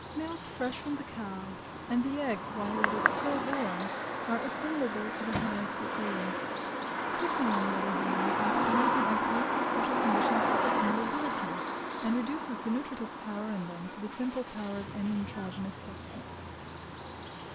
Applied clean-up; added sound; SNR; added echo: none; Bird vocalization, bird call, bird song; -2 dB; none.